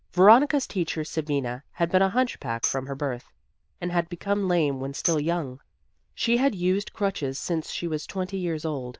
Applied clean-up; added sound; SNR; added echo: neural diffusion model UNIVERSE++.